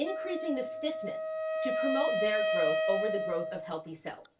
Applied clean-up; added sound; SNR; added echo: none; Wind instrument, woodwind instrument; -3 dB; reverberation time 0.2 s.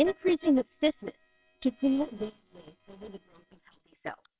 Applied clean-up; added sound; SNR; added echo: neural separator model SepFormer WHAMR!.